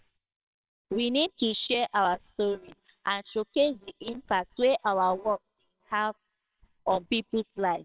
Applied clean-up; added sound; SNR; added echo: neural separator model SepFormer WHAMR!.